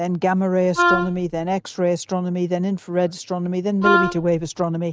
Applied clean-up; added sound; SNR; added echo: neural mask model RNNoise.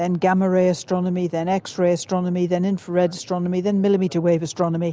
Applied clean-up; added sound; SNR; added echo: none; none; none; none.